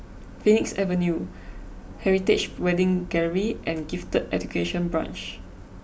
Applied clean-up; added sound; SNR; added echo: none; none; none; none.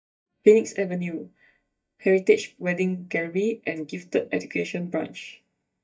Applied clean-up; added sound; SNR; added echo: neural mask model DeepFilterNet 3.